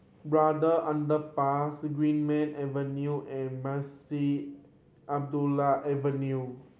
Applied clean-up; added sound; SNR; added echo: none; none; none; none.